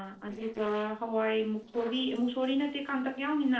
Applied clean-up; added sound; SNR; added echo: neural separator model SepFormer DNS4.